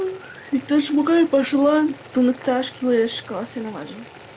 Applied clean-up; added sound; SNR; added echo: none; Boiling; 20 dB; none.